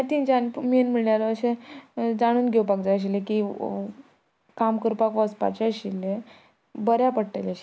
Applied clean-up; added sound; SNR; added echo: none; none; none; none.